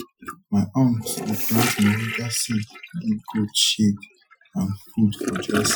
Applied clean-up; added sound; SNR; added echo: classical method Wiener filter.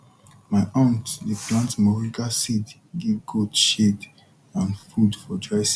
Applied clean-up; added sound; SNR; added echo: none; none; none; none.